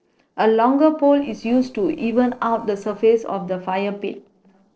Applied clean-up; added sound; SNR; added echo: neural separator model SepFormer DNS4.